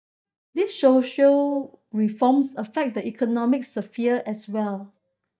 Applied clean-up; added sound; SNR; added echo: neural mask model DeepFilterNet 3.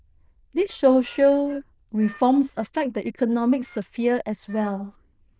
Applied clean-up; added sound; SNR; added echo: neural diffusion model UNIVERSE++.